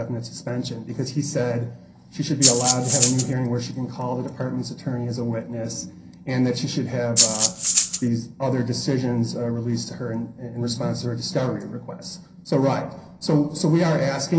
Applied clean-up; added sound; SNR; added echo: none; Rattle (instrument); -4 dB; reverberation time 0.3 s.